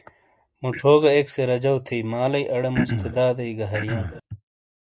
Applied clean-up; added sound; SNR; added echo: neural mask model Resemble Enhance denoiser.